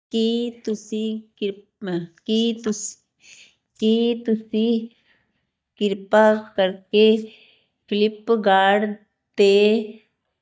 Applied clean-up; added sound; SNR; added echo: neural mask model DeepFilterNet 3.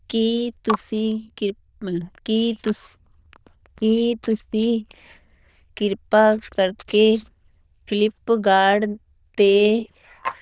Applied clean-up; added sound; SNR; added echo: neural diffusion model UNIVERSE++.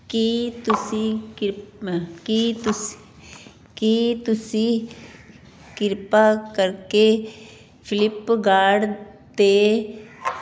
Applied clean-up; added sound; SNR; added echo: none; none; none; none.